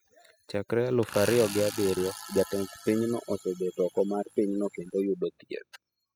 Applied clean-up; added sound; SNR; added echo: classical method spectral subtraction.